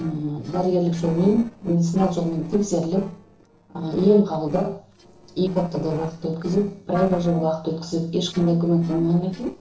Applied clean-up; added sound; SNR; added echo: neural separator model SepFormer DNS4.